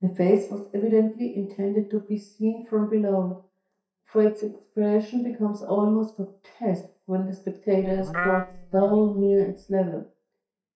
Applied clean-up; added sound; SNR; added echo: neural mask model DeepFilterNet 3.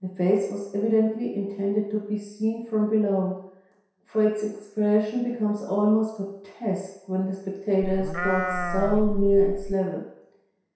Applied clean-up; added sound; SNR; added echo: none; Livestock, farm animals, working animals; 2 dB; reverberation time 0.7 s.